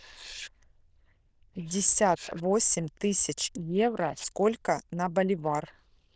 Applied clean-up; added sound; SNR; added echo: neural diffusion model UNIVERSE++.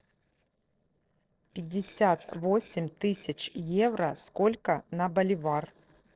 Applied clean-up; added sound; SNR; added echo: neural separator model SepFormer DNS4.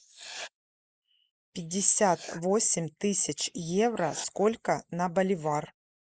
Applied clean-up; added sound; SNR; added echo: neural mask model Resemble Enhance denoiser.